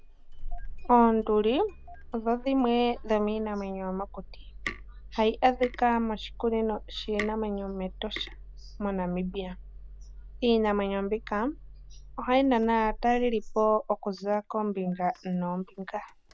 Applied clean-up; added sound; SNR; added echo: none; Tick + Engine starting; 13 dB; none.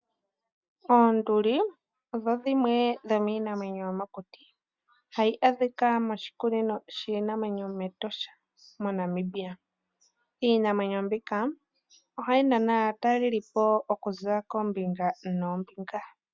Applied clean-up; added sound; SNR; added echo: none; none; none; none.